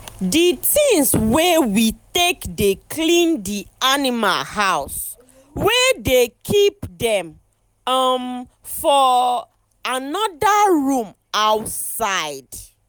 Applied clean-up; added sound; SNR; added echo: none; none; none; none.